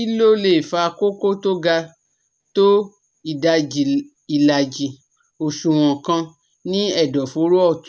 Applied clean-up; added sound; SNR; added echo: none; none; none; none.